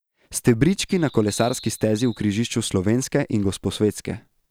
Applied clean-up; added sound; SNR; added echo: none; Bird vocalization, bird call, bird song; 19 dB; none.